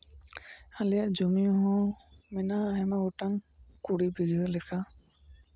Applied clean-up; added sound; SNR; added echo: none; none; none; none.